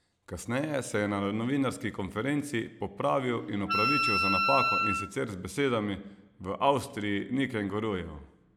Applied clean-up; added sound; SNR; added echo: none; Wind instrument, woodwind instrument; -2 dB; none.